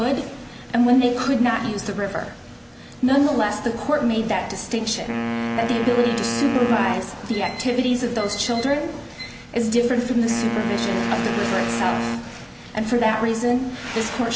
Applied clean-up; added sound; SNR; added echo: none; Wind instrument, woodwind instrument; 5 dB; none.